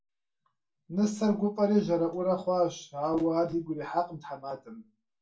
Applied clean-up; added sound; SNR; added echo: none; none; none; reverberation time 0.2 s.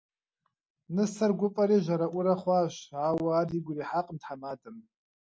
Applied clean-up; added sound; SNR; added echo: none; none; none; none.